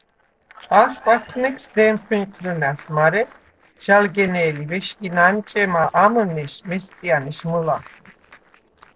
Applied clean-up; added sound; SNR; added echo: neural separator model SepFormer DNS4.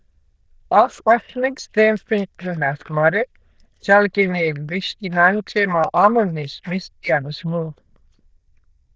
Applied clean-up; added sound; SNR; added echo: neural diffusion model UNIVERSE++.